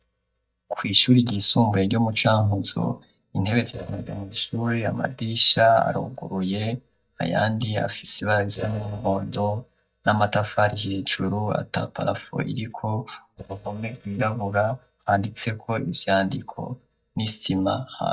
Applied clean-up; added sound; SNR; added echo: neural mask model DeepFilterNet 3.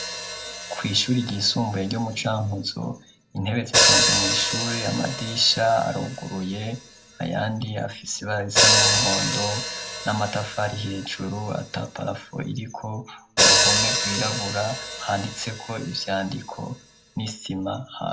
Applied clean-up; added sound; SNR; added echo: none; Hi-hat; -1 dB; reverberation time 0.3 s.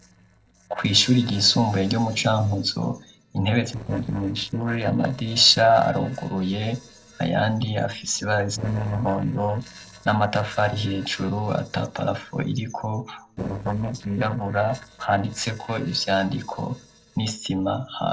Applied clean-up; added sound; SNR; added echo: neural separator model SepFormer DNS4.